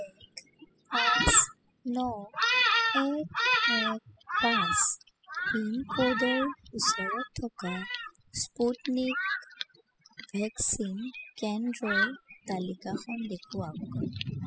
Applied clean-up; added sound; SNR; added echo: classical method spectral subtraction.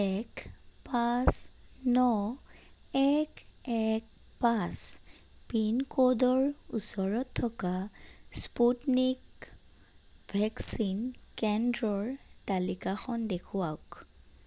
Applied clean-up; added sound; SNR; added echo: none; none; none; none.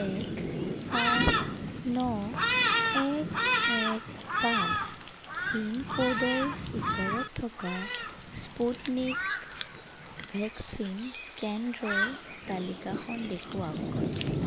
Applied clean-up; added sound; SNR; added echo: none; Thunderstorm; -1 dB; none.